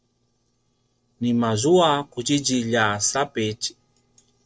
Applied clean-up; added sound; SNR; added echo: neural separator model SepFormer DNS4.